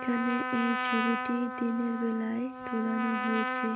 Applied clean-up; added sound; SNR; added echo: none; Trumpet; 3 dB; none.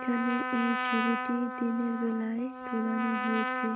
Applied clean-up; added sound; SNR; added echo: neural mask model RNNoise.